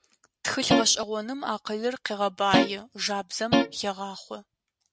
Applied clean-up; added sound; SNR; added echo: none; Guitar; -5 dB; none.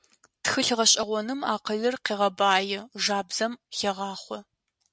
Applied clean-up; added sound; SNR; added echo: none; none; none; none.